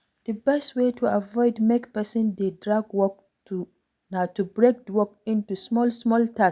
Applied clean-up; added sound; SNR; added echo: none; none; none; none.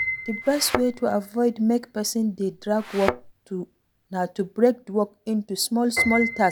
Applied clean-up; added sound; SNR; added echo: none; Piano + Thump, thud; 8 dB; none.